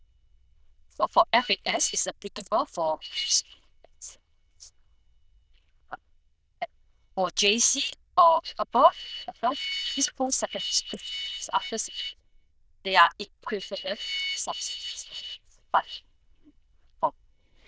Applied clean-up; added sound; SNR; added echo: neural diffusion model UNIVERSE++.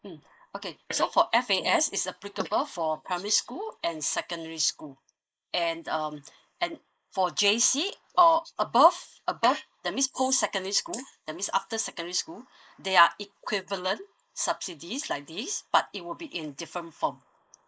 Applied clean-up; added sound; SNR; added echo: neural mask model Resemble Enhance denoiser.